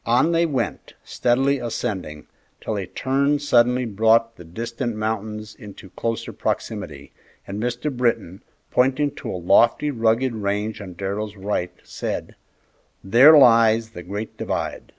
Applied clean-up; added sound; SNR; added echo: none; none; none; none.